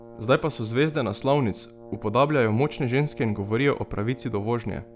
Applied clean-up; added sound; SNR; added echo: none; Brass instrument; 20 dB; none.